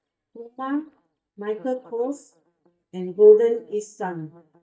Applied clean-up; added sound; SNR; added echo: neural mask model DeepFilterNet 3.